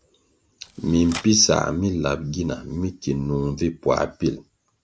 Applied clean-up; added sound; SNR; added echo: none; Typewriter; 19 dB; none.